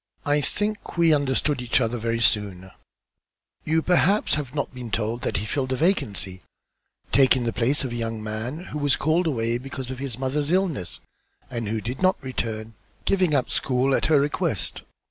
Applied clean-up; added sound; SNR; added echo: none; none; none; none.